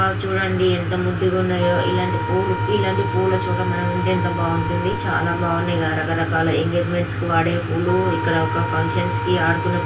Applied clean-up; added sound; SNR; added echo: none; Wind instrument, woodwind instrument; 10 dB; reverberation time 0.1 s.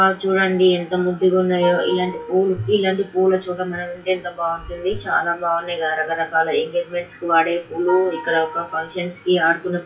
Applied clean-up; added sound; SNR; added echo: classical method WPE with log-MMSE.